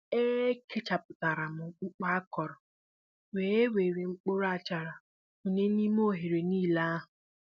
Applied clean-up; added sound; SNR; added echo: none; none; none; none.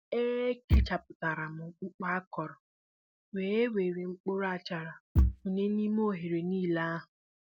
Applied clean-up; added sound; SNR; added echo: none; Bass drum / Thump, thud; 2 dB; none.